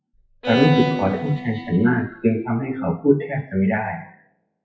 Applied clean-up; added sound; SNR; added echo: classical method WPE with log-MMSE.